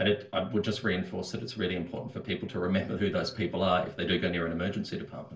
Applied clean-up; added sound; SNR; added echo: none; none; none; reverberation time 0.3 s.